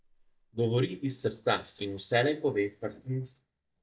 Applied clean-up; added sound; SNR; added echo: neural mask model DeepFilterNet 3.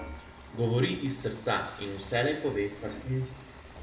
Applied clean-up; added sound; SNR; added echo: none; Frying (food) / Dishes, pots, and pans; 13 dB; reverberation time 0.9 s.